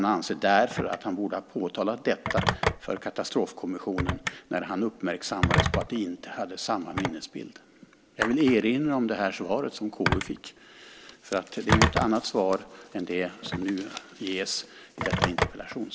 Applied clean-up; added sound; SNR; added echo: none; Telephone; 3 dB; none.